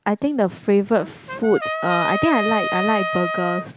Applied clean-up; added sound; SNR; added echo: none; Trumpet; 5 dB; none.